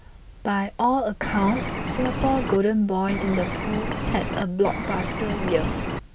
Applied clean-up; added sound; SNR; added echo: none; Bird; 3 dB; none.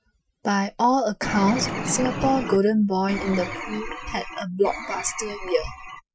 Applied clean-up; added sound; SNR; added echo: classical method Wiener filter.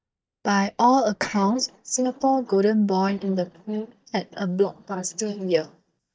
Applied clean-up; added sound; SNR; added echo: neural mask model DeepFilterNet 3.